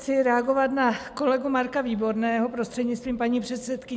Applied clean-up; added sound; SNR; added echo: none; none; none; none.